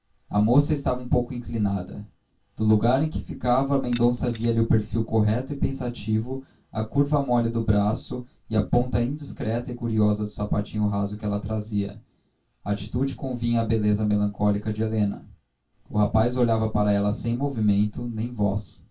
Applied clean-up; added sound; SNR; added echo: none; Keys jangling; 18 dB; reverberation time 0.2 s.